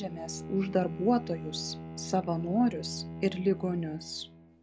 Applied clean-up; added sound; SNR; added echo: none; Bowed string instrument; 10 dB; none.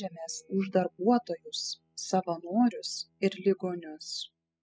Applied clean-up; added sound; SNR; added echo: classical method spectral subtraction.